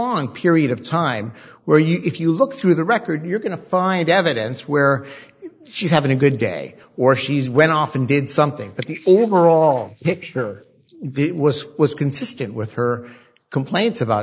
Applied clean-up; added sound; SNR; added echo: neural mask model Resemble Enhance denoiser.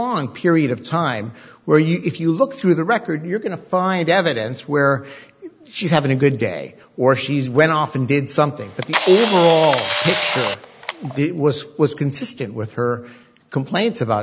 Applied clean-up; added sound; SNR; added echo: none; Camera; 4 dB; none.